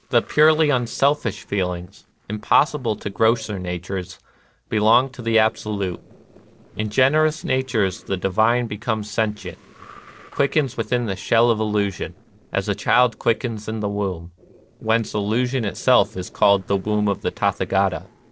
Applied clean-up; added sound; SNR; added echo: neural separator model SepFormer DNS4.